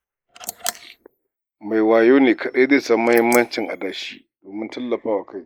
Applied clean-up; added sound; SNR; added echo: neural mask model Resemble Enhance denoiser.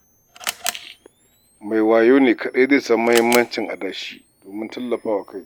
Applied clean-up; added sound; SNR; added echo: none; Camera; 15 dB; none.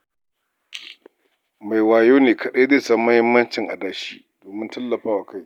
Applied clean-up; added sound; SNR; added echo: none; none; none; none.